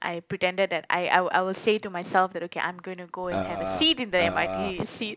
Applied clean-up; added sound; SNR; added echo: none; Burping, eructation; 4 dB; none.